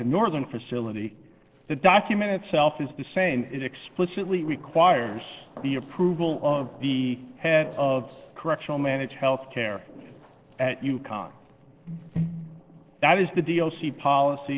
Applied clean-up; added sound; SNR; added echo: neural separator model SepFormer DNS4.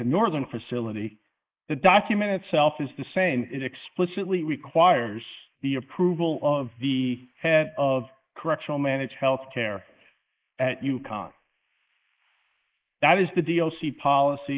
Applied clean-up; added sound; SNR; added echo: neural mask model Resemble Enhance denoiser.